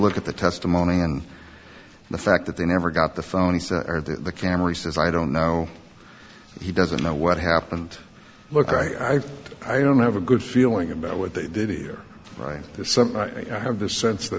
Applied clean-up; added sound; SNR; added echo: none; none; none; none.